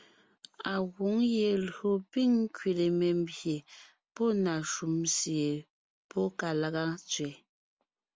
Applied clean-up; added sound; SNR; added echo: none; none; none; none.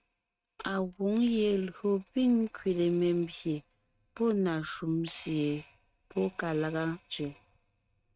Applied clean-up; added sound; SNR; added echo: neural mask model RNNoise.